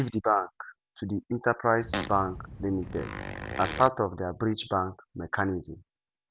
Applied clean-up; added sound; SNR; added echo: none; Fart; 7 dB; none.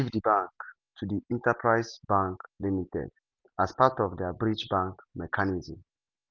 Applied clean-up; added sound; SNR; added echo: none; none; none; none.